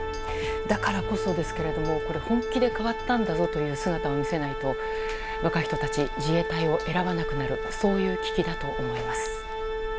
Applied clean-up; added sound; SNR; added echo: none; Organ; 3 dB; none.